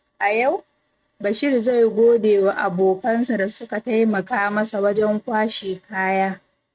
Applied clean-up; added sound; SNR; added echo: neural mask model RNNoise.